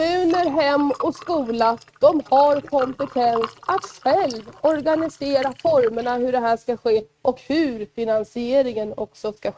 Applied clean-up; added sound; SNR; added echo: neural mask model RNNoise.